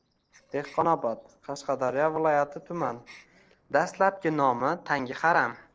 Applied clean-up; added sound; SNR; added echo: neural separator model SepFormer DNS4.